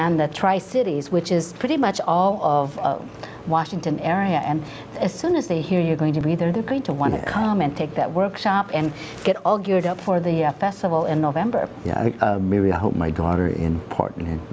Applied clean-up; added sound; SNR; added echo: none; none; none; none.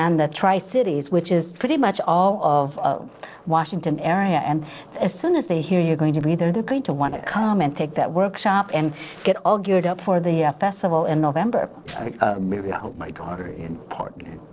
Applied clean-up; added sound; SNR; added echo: neural separator model SepFormer DNS4.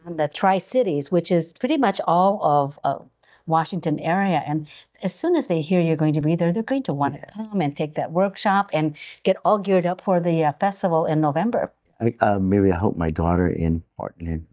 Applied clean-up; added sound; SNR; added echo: neural mask model DeepFilterNet 3.